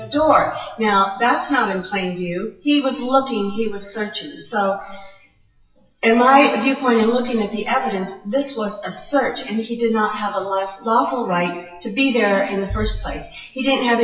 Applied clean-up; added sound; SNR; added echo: classical method WPE with log-MMSE.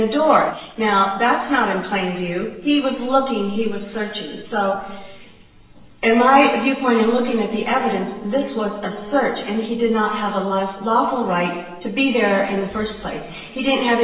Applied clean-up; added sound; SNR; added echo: neural separator model SepFormer DNS4.